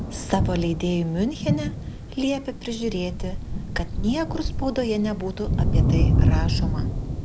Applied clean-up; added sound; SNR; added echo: none; Thunder; -3 dB; none.